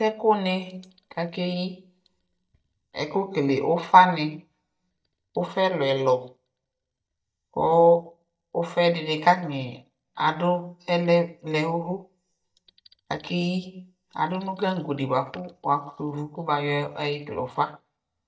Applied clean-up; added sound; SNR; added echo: neural mask model DeepFilterNet 3.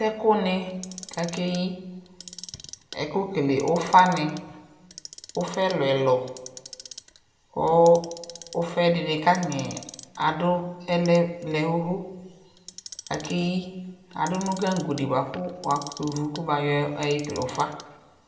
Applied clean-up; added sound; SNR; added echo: none; Clock; 19 dB; reverberation time 0.8 s.